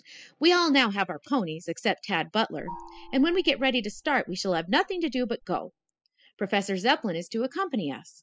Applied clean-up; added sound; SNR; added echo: classical method spectral subtraction.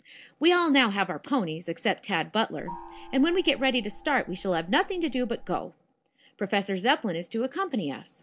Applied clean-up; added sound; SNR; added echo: none; Gong; 15 dB; none.